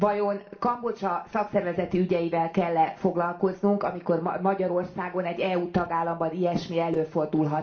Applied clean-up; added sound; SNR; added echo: none; none; none; reverberation time 0.8 s.